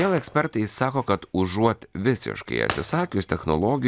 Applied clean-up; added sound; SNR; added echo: none; Shatter; 17 dB; none.